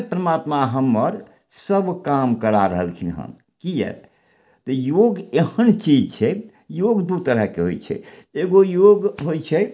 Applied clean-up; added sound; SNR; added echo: none; none; none; none.